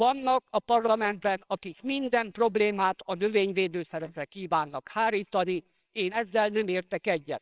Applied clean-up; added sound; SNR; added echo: neural separator model SepFormer WHAMR!.